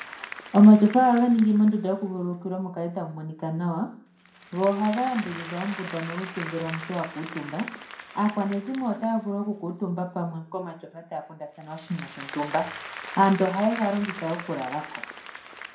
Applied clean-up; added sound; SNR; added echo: none; Applause; 15 dB; reverberation time 0.5 s.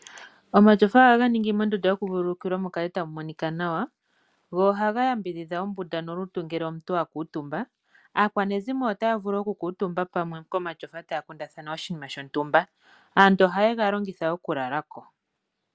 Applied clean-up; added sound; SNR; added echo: none; none; none; none.